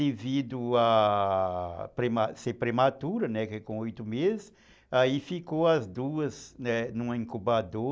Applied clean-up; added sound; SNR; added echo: none; none; none; none.